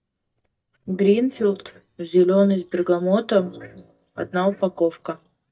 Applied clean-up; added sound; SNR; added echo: neural mask model DeepFilterNet 3.